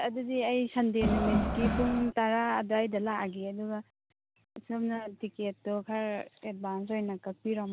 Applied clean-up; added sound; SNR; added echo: none; Crowd; -3 dB; none.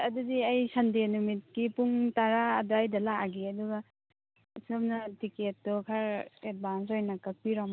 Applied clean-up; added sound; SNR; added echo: none; none; none; none.